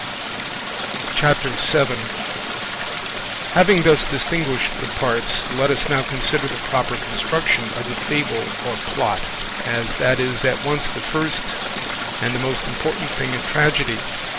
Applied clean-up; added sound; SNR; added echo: none; Stream; 2 dB; none.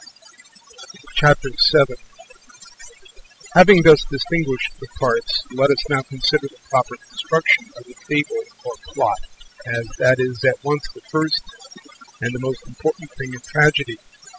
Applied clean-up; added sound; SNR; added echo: classical method spectral subtraction.